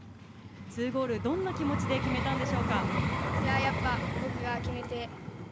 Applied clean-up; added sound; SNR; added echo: none; Vehicle; -2 dB; none.